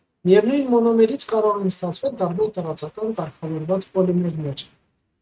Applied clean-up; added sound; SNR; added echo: neural mask model RNNoise.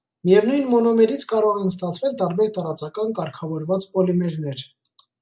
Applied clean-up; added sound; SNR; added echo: none; none; none; none.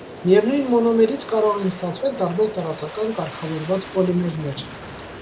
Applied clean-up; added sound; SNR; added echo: none; Aircraft; 14 dB; none.